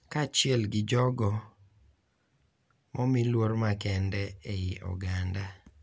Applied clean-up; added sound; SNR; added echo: none; none; none; none.